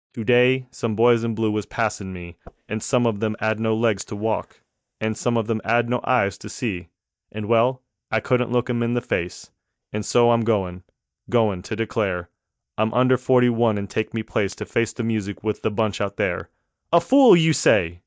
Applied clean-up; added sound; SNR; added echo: neural mask model DeepFilterNet 3.